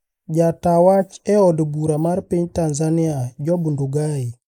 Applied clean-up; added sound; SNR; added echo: neural mask model Resemble Enhance denoiser.